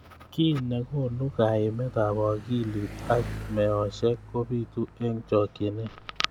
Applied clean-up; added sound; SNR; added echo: none; Bicycle; 14 dB; none.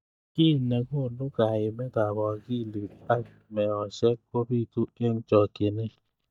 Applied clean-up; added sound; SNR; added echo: neural mask model DeepFilterNet 3.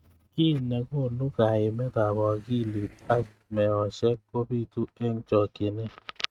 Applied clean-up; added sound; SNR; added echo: neural mask model RNNoise.